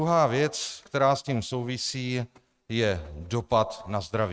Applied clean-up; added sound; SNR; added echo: neural mask model RNNoise.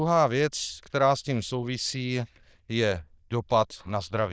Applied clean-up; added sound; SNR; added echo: neural diffusion model UNIVERSE++.